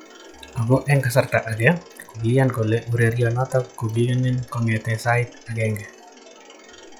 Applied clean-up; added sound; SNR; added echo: classical method log-MMSE.